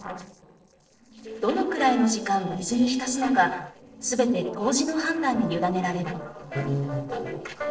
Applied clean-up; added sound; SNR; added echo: neural separator model SepFormer DNS4.